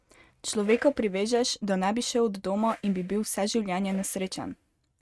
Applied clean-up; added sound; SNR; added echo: neural mask model RNNoise.